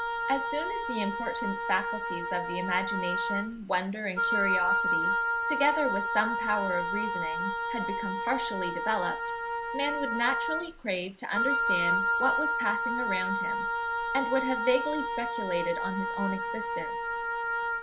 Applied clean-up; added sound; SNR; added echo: none; Wind instrument, woodwind instrument; -2 dB; none.